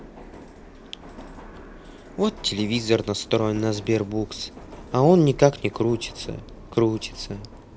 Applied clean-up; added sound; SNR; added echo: none; Subway, metro, underground; 17 dB; none.